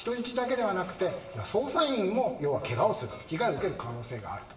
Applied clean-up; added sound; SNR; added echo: none; none; none; reverberation time 1.0 s.